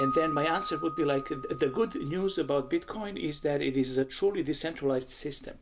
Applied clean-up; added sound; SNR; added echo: none; Piano; 11 dB; none.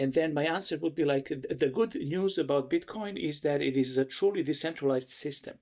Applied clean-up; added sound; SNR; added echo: neural mask model DeepFilterNet 3.